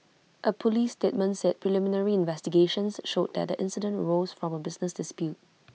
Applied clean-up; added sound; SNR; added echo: none; none; none; none.